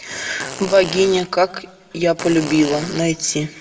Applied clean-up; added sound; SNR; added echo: none; Fart; 13 dB; reverberation time 0.4 s.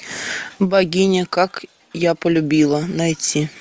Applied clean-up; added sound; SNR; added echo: none; none; none; none.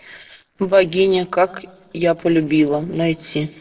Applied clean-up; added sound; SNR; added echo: neural separator model SepFormer DNS4.